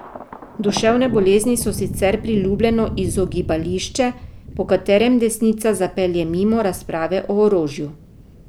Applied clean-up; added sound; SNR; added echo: none; Thunder; 12 dB; none.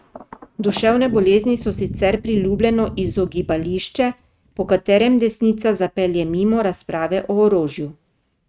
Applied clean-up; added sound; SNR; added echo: neural mask model RNNoise.